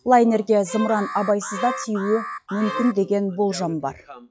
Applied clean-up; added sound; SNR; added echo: classical method log-MMSE.